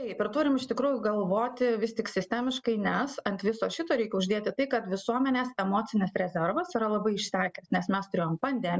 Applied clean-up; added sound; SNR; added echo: none; none; none; none.